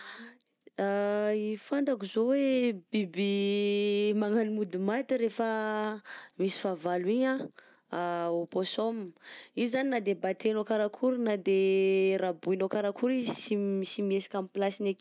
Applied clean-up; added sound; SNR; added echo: none; Chime; 9 dB; none.